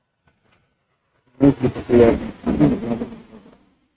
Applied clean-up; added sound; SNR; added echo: neural mask model RNNoise.